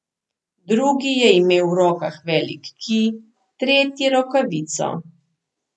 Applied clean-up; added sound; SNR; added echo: none; none; none; none.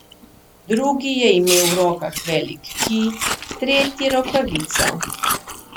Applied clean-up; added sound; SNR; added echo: none; Chewing, mastication; 5 dB; none.